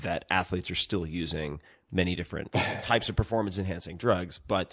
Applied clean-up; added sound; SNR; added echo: none; none; none; none.